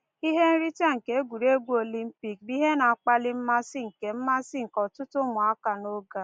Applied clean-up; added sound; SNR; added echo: none; none; none; none.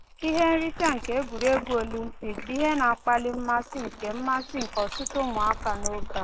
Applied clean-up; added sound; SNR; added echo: neural mask model Resemble Enhance denoiser.